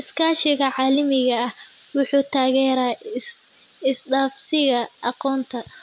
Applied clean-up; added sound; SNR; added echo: none; none; none; none.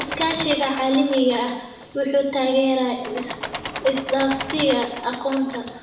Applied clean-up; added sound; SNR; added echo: none; Engine / Mechanisms; 10 dB; reverberation time 0.9 s.